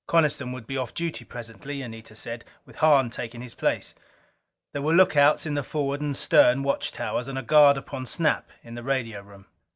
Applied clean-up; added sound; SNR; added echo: none; none; none; none.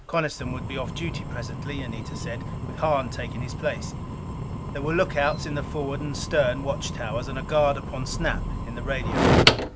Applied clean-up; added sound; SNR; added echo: none; Fire; -1 dB; none.